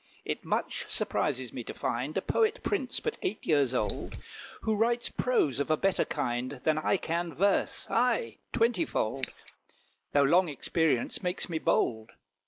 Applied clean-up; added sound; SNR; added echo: neural mask model Resemble Enhance denoiser.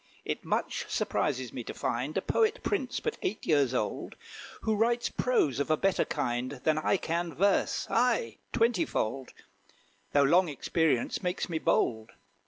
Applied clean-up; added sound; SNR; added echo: none; none; none; none.